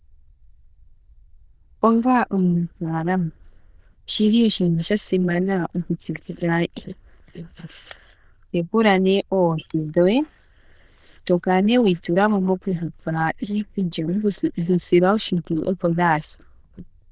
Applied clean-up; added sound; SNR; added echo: neural diffusion model UNIVERSE++.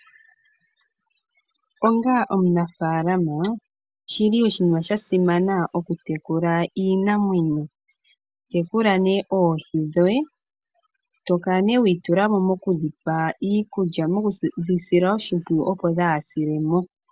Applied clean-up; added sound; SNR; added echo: none; none; none; none.